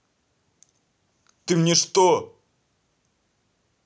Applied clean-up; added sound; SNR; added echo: none; none; none; none.